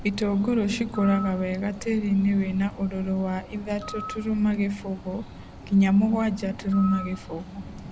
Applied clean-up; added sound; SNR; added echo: none; Bird; 14 dB; none.